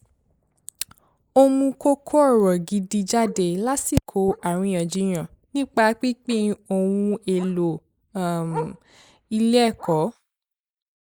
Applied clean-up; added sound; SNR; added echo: neural mask model Resemble Enhance denoiser.